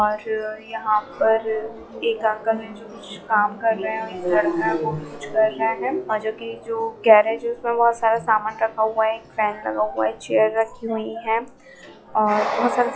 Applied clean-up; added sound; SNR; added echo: classical method log-MMSE.